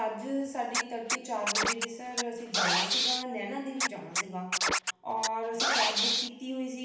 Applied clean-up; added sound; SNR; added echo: none; Scratching (performance technique); -4 dB; reverberation time 0.9 s.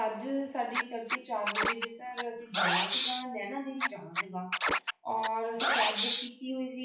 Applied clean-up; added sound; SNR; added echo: classical method WPE with log-MMSE.